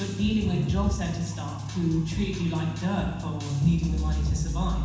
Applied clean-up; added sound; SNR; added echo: none; none; none; reverberation time 1.1 s.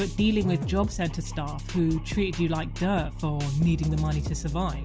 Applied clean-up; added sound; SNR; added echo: none; none; none; none.